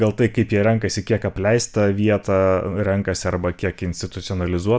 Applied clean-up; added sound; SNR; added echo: none; none; none; none.